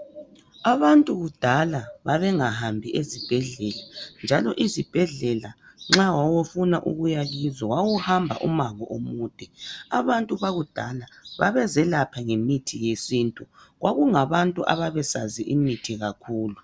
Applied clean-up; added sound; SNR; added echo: none; none; none; none.